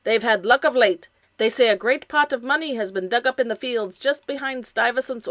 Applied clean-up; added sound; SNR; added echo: none; none; none; none.